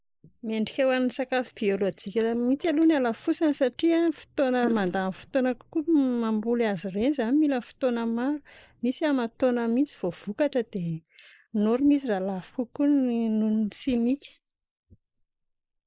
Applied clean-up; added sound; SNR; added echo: neural mask model Resemble Enhance denoiser.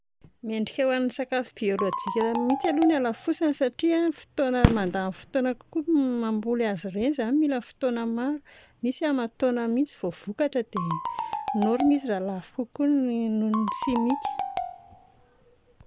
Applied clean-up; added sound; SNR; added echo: none; Fireworks + Marimba, xylophone; 6 dB; none.